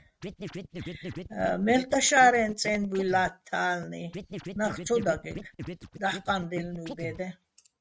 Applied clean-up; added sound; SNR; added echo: neural mask model RNNoise.